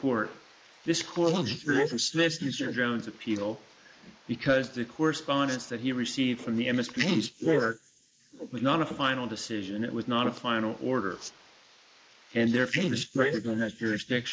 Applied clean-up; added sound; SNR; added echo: neural mask model Resemble Enhance denoiser.